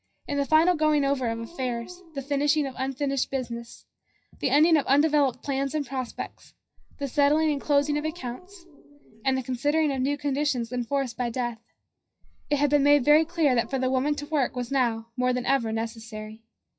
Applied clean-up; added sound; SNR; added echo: classical method WPE with log-MMSE.